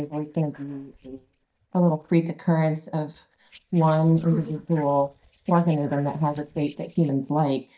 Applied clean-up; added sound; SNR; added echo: neural mask model DeepFilterNet 3.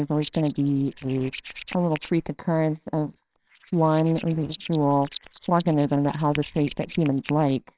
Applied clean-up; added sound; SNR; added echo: neural separator model SepFormer WHAMR!.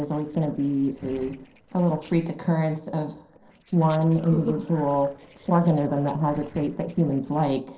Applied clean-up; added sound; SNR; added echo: neural separator model SepFormer DNS4.